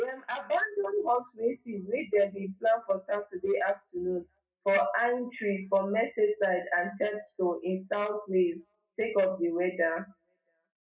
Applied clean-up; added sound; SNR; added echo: none; none; none; reverberation time 0.2 s.